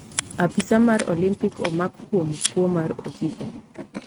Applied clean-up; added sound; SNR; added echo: neural mask model RNNoise.